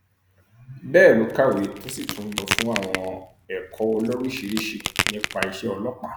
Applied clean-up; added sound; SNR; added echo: none; Crack; 7 dB; none.